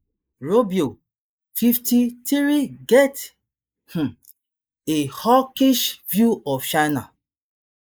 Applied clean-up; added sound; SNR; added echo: neural mask model Resemble Enhance denoiser.